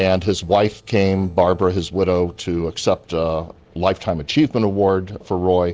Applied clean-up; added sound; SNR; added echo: neural separator model SepFormer DNS4.